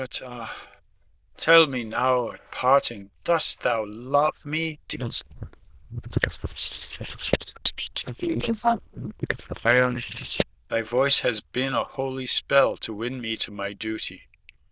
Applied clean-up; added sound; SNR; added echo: neural diffusion model UNIVERSE++.